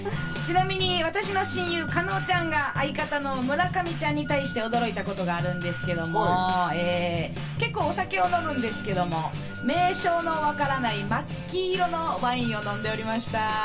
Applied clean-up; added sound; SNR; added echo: none; Wind instrument, woodwind instrument; 14 dB; reverberation time 0.2 s.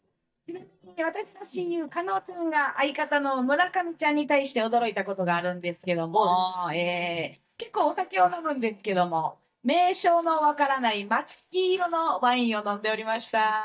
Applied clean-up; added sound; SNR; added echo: neural mask model DeepFilterNet 3.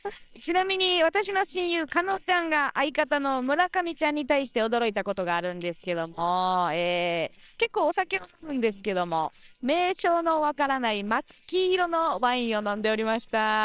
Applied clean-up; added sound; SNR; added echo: neural separator model SepFormer WHAMR!.